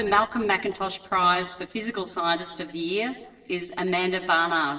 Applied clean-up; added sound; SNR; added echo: neural separator model SepFormer DNS4.